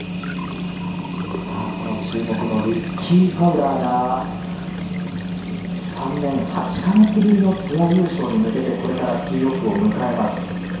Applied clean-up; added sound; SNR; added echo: none; Sink (filling or washing) / Water tap, faucet; 15 dB; reverberation time 0.7 s.